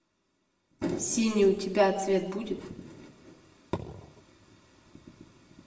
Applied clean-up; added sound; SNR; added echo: none; none; none; reverberation time 0.9 s.